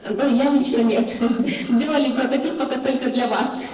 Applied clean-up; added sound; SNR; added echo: neural separator model SepFormer DNS4.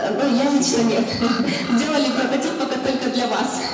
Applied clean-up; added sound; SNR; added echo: none; Bird vocalization, bird call, bird song; 16 dB; reverberation time 1.0 s.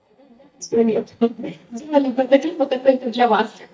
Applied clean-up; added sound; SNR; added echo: neural mask model DeepFilterNet 3.